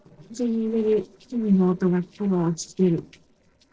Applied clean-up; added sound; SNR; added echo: neural separator model SepFormer DNS4.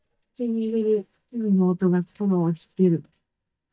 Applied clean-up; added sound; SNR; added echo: neural mask model DeepFilterNet 3.